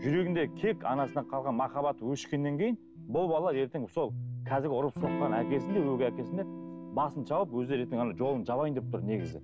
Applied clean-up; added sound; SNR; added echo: none; Electric guitar / Strum + Electric guitar; 9 dB; none.